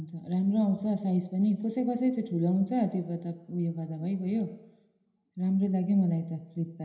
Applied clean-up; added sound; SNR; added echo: none; none; none; reverberation time 0.9 s.